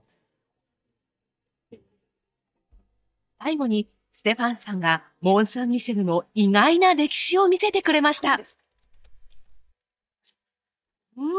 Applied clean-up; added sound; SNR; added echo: neural mask model DeepFilterNet 3.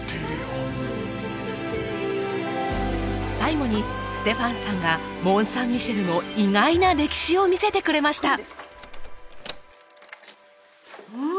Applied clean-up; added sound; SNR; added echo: none; Door; 11 dB; none.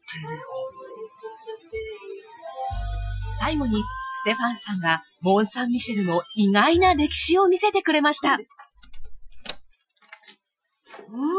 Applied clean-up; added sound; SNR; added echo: classical method Wiener filter.